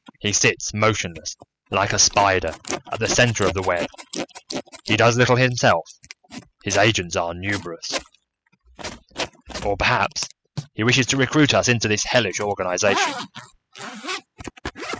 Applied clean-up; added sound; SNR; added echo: classical method spectral subtraction.